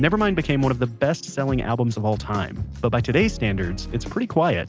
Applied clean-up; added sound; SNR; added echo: none; none; none; none.